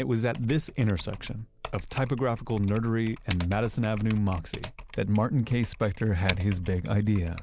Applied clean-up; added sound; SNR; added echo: none; Typing; 13 dB; none.